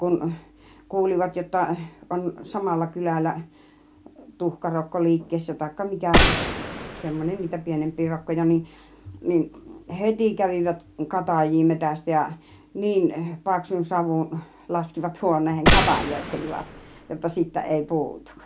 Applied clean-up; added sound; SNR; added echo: none; Gunshot, gunfire; -1 dB; none.